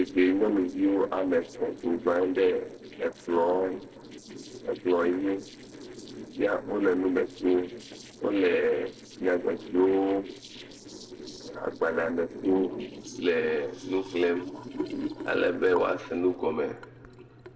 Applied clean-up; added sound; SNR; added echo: neural separator model SepFormer DNS4.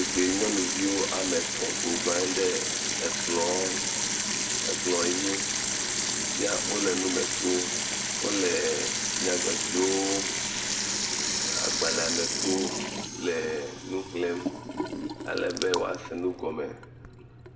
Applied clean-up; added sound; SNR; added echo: none; Sink (filling or washing) / Water tap, faucet; -1 dB; reverberation time 0.8 s.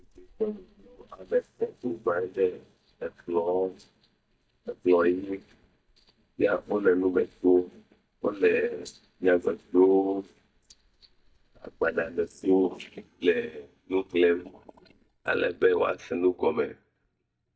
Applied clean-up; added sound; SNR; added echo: neural mask model DeepFilterNet 3.